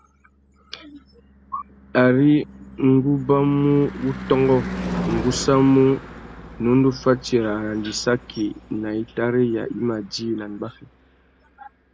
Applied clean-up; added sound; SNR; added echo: none; Car passing by / Engine / Truck; 14 dB; none.